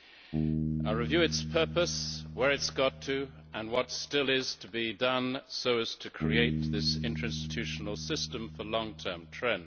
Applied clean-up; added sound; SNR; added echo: none; Bass guitar; 4 dB; none.